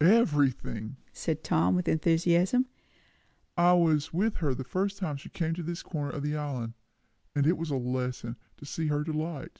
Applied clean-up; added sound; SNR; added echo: none; none; none; none.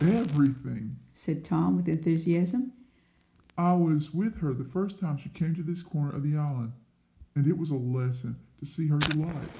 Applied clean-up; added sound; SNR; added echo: none; Fire; 17 dB; reverberation time 0.4 s.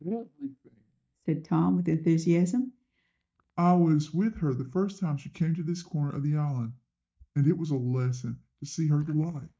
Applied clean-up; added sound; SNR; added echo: neural mask model DeepFilterNet 3.